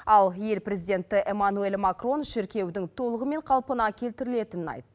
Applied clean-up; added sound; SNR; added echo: none; none; none; none.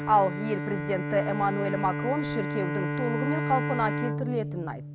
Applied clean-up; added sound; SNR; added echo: none; Bowed string instrument; 2 dB; none.